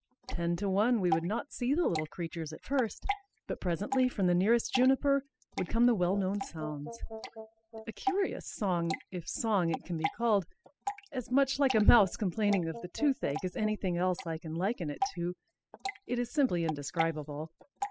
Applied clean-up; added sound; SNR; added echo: classical method spectral subtraction.